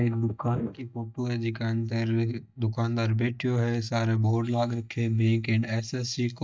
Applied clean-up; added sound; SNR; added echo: neural mask model DeepFilterNet 3.